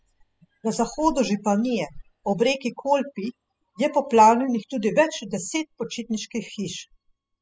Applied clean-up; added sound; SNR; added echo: classical method spectral subtraction.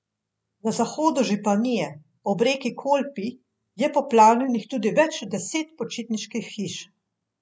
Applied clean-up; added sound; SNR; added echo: none; none; none; none.